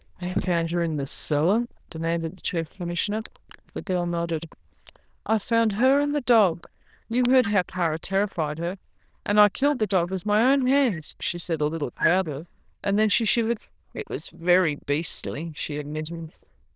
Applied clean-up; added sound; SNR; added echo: neural diffusion model UNIVERSE++.